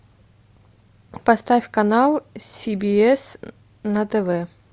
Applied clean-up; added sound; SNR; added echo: none; none; none; none.